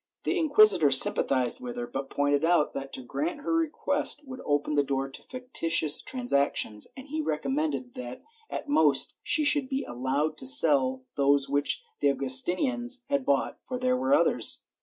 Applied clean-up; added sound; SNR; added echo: none; none; none; none.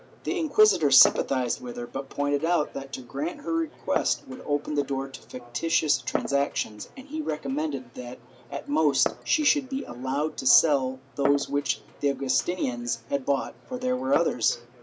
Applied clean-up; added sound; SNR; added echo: none; Glass; 13 dB; none.